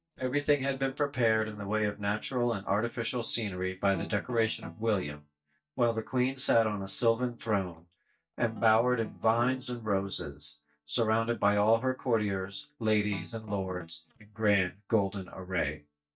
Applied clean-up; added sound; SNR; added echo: neural mask model DeepFilterNet 3.